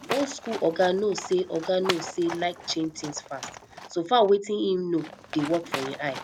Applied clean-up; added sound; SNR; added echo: none; Livestock, farm animals, working animals; 11 dB; none.